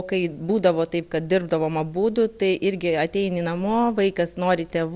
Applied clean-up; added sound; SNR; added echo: none; none; none; none.